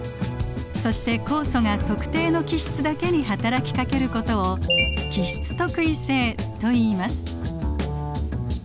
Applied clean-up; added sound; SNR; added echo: none; none; none; none.